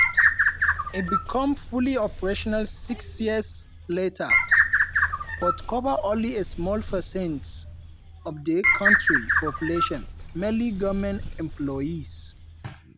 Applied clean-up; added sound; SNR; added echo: none; Bird; -1 dB; none.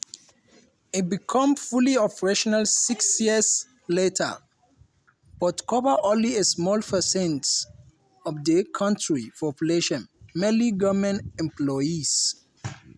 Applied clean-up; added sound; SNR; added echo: none; none; none; none.